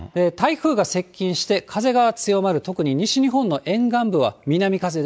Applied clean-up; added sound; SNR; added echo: neural mask model Resemble Enhance denoiser.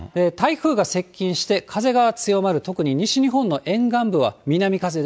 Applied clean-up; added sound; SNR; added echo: none; none; none; none.